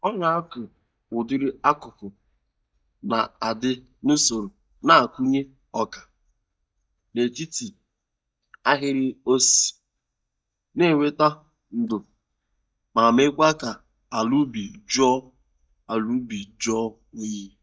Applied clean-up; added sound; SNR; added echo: neural mask model DeepFilterNet 3.